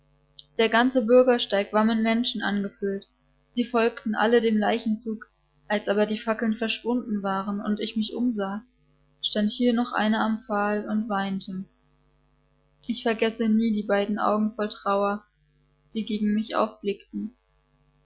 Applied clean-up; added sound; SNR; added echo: none; none; none; none.